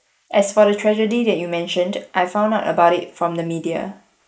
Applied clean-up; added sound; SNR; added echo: neural mask model Resemble Enhance denoiser.